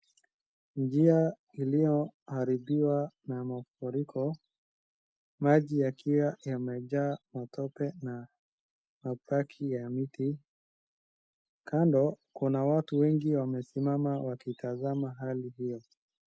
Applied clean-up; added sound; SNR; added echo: none; none; none; none.